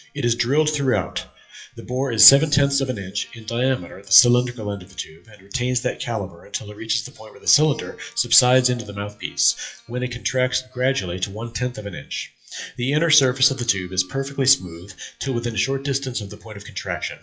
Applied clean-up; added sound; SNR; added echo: classical method WPE with log-MMSE.